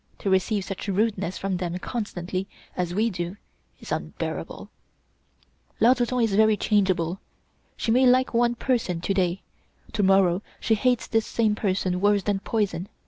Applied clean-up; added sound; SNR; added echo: none; none; none; none.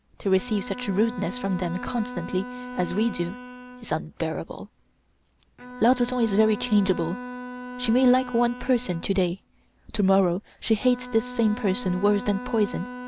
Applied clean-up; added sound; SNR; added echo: none; Bowed string instrument; 12 dB; none.